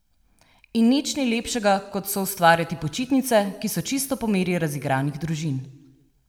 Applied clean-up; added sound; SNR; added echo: none; none; none; reverberation time 0.9 s.